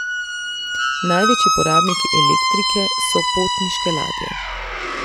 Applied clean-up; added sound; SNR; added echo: none; Squeak; -5 dB; none.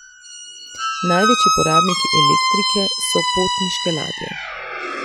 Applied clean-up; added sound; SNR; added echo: classical method log-MMSE.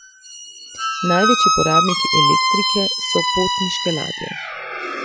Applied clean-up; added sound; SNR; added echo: classical method Wiener filter.